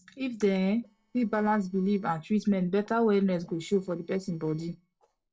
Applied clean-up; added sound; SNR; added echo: neural separator model SepFormer DNS4.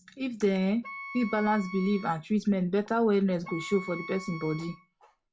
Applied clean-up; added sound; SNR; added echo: none; Wind instrument, woodwind instrument; 16 dB; reverberation time 0.2 s.